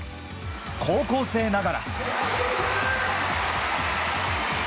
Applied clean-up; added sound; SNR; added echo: none; none; none; none.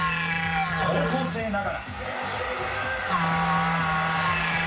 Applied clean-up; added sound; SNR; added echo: none; Musical instrument; -2 dB; reverberation time 0.3 s.